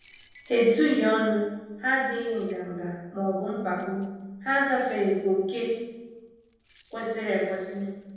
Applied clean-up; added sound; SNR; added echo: none; Keys jangling; 19 dB; reverberation time 1.3 s.